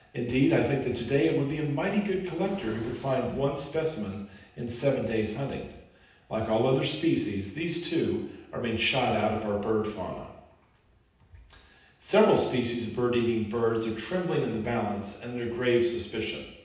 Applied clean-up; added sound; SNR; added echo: none; Animal; 10 dB; reverberation time 0.9 s.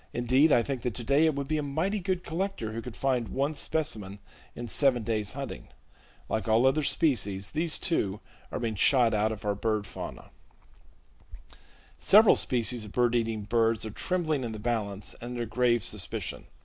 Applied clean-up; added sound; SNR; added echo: none; none; none; none.